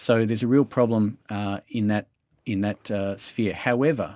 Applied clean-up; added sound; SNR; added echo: none; none; none; none.